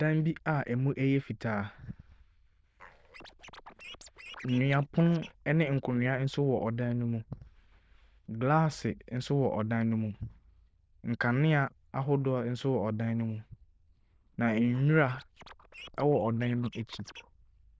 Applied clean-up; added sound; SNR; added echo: neural diffusion model UNIVERSE++.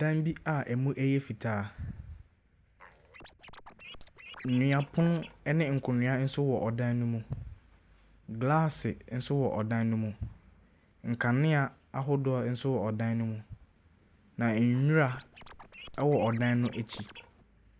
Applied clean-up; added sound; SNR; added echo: none; Scratching (performance technique); 19 dB; none.